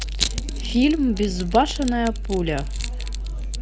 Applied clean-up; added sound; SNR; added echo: none; Crushing; 12 dB; none.